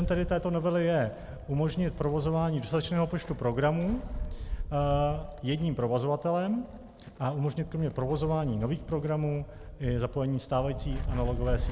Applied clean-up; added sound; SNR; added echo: none; Wind; 8 dB; none.